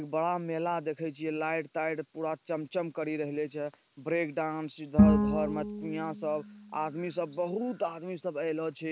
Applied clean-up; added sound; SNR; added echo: none; Bowed string instrument; -3 dB; none.